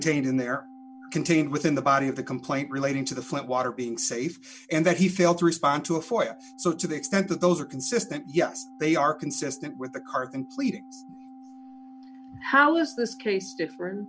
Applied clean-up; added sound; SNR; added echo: none; Organ; 20 dB; none.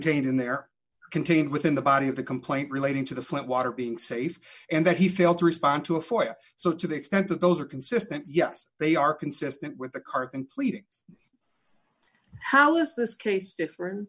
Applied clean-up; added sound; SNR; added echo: none; none; none; none.